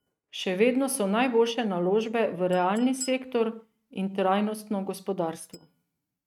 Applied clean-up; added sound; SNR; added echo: neural mask model RNNoise.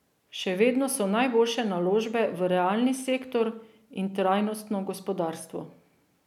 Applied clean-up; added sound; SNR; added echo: none; none; none; none.